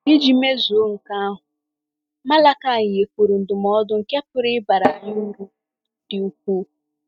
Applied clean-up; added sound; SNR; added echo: neural mask model RNNoise.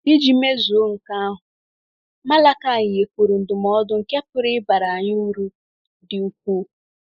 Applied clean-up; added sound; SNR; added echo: neural mask model Resemble Enhance denoiser.